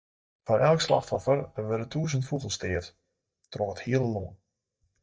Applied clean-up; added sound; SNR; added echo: neural mask model DeepFilterNet 3.